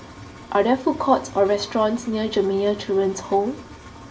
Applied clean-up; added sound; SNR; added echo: none; Engine; 20 dB; reverberation time 0.3 s.